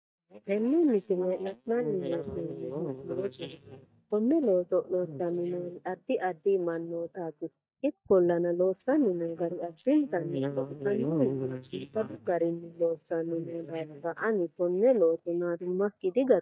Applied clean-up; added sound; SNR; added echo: neural mask model DeepFilterNet 3.